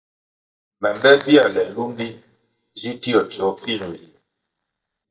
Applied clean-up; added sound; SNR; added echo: neural mask model DeepFilterNet 3.